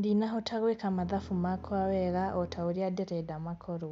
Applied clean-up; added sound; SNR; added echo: none; Bowed string instrument; 16 dB; none.